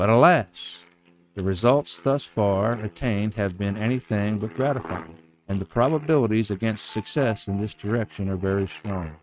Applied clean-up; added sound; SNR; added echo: neural mask model RNNoise.